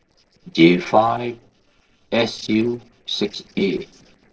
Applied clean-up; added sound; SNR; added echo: neural separator model SepFormer DNS4.